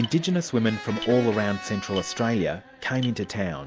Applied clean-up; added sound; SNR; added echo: none; Electric guitar; 12 dB; none.